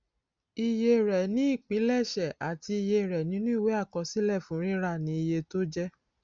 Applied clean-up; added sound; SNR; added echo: none; none; none; none.